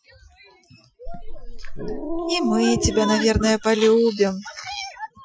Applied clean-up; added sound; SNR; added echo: classical method Wiener filter.